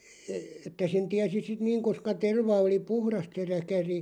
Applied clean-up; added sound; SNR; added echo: none; none; none; none.